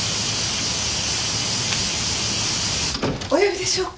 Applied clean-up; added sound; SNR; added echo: none; none; none; none.